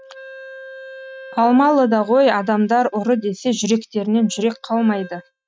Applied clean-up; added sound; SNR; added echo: neural mask model RNNoise.